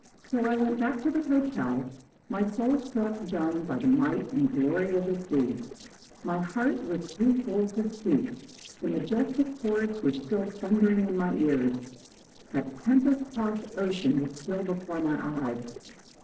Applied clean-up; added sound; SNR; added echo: neural separator model SepFormer DNS4.